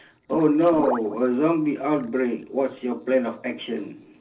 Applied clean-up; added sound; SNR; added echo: neural separator model SepFormer DNS4.